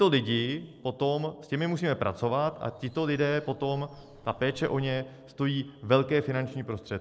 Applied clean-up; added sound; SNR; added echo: neural separator model SepFormer DNS4.